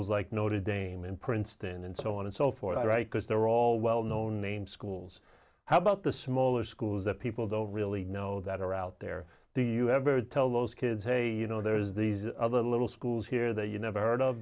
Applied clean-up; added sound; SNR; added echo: none; none; none; none.